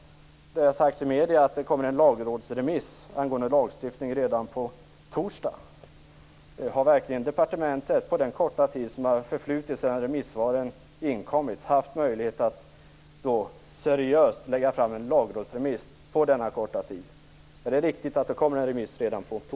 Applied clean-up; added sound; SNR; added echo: none; none; none; none.